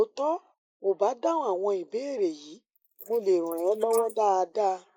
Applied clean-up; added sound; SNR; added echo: neural mask model Resemble Enhance denoiser.